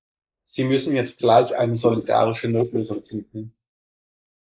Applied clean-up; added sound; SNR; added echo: neural mask model Resemble Enhance denoiser.